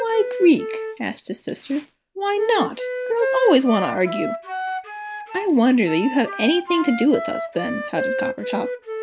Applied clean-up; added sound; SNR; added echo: none; Wind instrument, woodwind instrument; 7 dB; none.